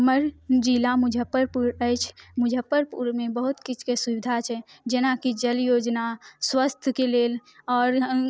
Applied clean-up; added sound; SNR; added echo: none; none; none; none.